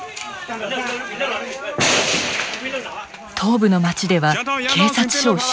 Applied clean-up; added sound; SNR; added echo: none; none; none; none.